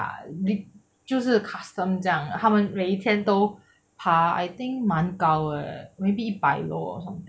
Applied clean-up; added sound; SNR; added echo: none; none; none; none.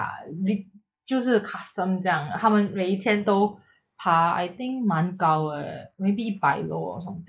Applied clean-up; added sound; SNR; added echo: neural mask model Resemble Enhance denoiser.